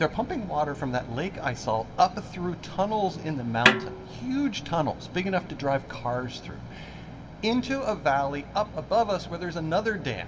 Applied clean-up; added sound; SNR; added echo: none; Snare drum; 0 dB; reverberation time 0.9 s.